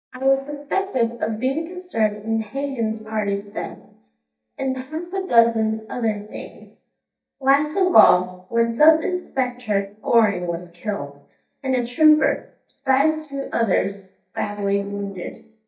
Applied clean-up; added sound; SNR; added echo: neural mask model DeepFilterNet 3.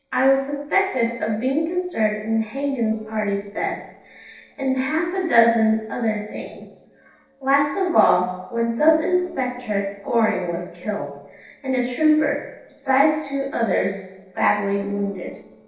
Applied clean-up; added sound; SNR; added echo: neural separator model SepFormer DNS4.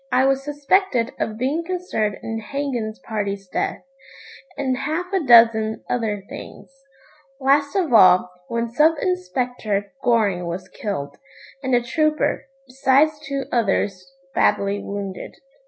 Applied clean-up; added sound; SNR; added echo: none; none; none; none.